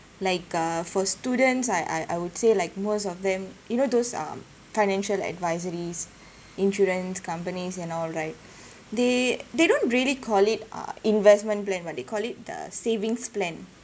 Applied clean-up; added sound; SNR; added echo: none; none; none; none.